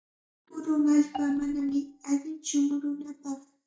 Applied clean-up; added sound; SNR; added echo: neural mask model DeepFilterNet 3.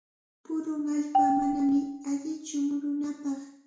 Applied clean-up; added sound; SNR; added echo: none; Marimba, xylophone; 1 dB; reverberation time 0.6 s.